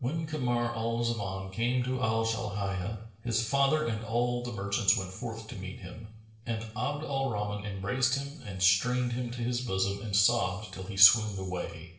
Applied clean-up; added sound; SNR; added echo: neural separator model SepFormer DNS4.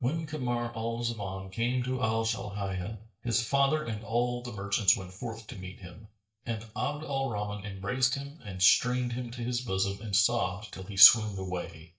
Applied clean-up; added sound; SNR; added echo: neural mask model DeepFilterNet 3.